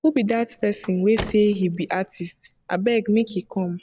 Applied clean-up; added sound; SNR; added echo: none; Car; 17 dB; none.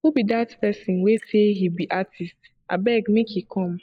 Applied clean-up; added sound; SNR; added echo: neural mask model Resemble Enhance denoiser.